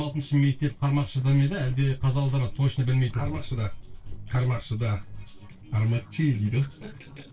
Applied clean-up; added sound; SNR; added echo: neural separator model SepFormer DNS4.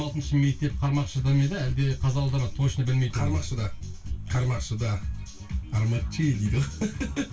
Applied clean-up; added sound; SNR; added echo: none; Rain; 13 dB; reverberation time 0.2 s.